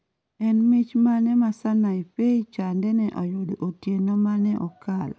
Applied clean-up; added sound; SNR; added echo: none; none; none; none.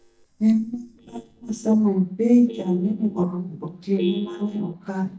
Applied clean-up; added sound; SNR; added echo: neural mask model DeepFilterNet 3.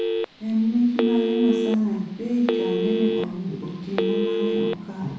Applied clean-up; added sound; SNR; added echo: none; Telephone; 2 dB; reverberation time 1.0 s.